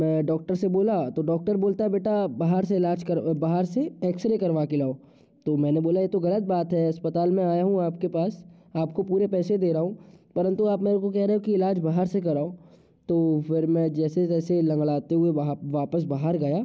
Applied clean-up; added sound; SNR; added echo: none; none; none; none.